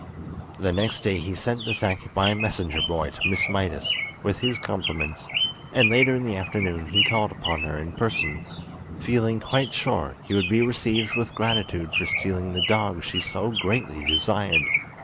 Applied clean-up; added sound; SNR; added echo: none; Bird; 3 dB; none.